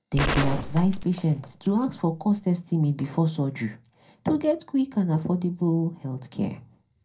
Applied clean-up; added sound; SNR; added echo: none; Gunshot, gunfire; 5 dB; reverberation time 0.2 s.